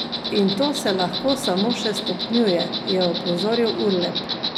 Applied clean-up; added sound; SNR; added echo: none; Insect; 5 dB; none.